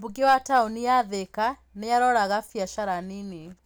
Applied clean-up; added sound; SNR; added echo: none; none; none; none.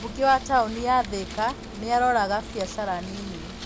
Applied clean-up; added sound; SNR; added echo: none; Wind; 11 dB; none.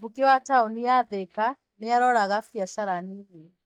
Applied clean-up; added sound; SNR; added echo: neural mask model DeepFilterNet 3.